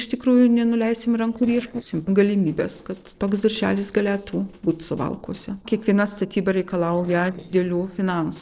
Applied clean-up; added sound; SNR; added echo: neural separator model SepFormer DNS4.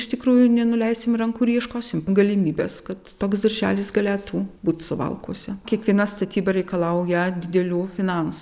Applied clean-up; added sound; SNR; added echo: none; none; none; none.